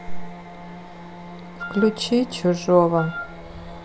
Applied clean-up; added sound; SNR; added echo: none; Wind instrument, woodwind instrument; 12 dB; none.